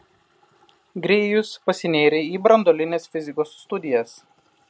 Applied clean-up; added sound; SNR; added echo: none; none; none; none.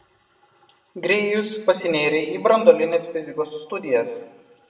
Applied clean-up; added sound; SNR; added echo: none; none; none; reverberation time 0.7 s.